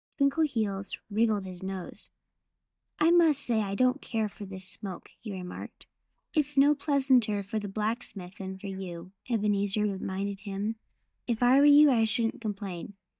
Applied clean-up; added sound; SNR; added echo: neural mask model DeepFilterNet 3.